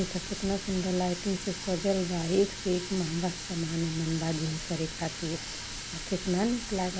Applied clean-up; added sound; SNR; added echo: none; Water tap, faucet; 8 dB; none.